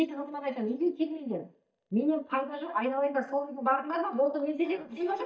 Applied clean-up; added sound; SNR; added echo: neural mask model DeepFilterNet 3.